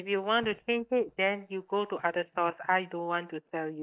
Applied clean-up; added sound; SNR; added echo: neural mask model DeepFilterNet 3.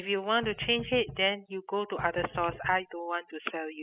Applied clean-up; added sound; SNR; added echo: classical method spectral subtraction.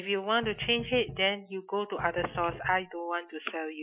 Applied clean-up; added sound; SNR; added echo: classical method Wiener filter.